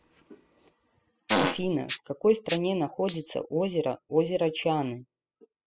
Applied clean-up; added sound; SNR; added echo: classical method spectral subtraction.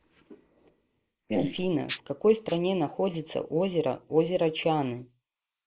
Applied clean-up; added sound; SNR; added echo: neural mask model Resemble Enhance denoiser.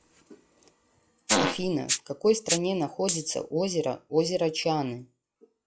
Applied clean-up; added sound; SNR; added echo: classical method log-MMSE.